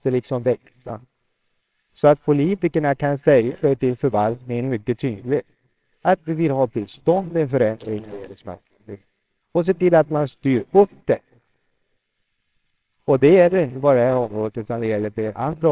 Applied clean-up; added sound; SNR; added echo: neural separator model SepFormer WHAMR!.